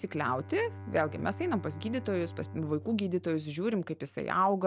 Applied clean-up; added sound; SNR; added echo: none; Bowed string instrument; 14 dB; none.